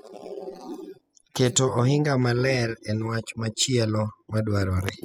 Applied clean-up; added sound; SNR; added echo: classical method spectral subtraction.